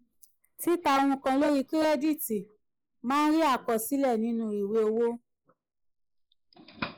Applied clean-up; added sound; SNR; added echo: neural mask model Resemble Enhance denoiser.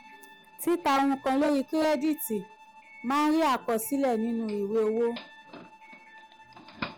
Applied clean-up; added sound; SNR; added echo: none; Bowed string instrument + Doorbell; 19 dB; none.